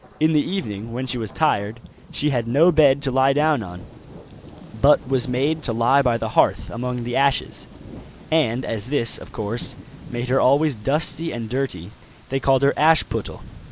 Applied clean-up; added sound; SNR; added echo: none; Thunder; 19 dB; none.